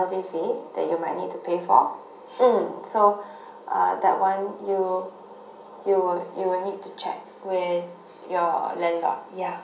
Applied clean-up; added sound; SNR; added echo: none; none; none; reverberation time 0.6 s.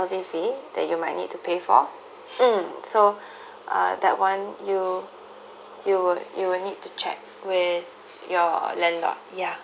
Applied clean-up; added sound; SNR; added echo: none; none; none; none.